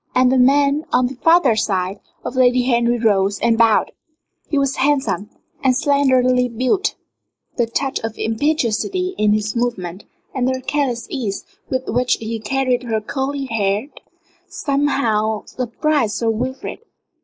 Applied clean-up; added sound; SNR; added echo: neural mask model Resemble Enhance denoiser.